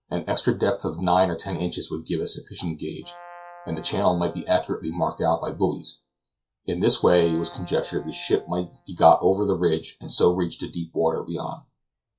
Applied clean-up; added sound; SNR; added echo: classical method log-MMSE.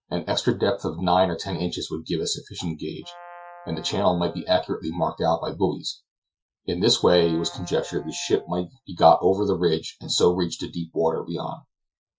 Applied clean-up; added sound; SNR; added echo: classical method Wiener filter.